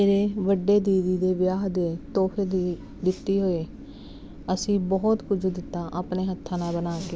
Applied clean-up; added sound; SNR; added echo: none; none; none; none.